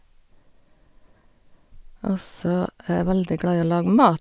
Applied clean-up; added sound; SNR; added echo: none; none; none; none.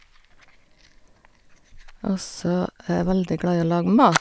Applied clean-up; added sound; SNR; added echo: none; Fire; 13 dB; none.